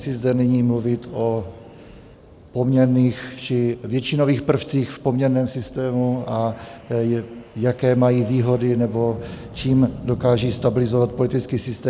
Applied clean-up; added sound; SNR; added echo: none; Wind; 20 dB; none.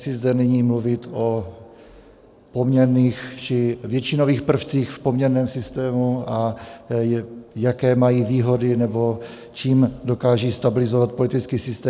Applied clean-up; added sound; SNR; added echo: none; none; none; none.